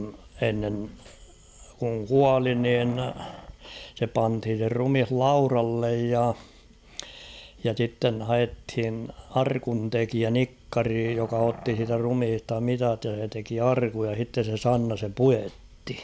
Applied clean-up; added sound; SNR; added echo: none; Growling; 17 dB; none.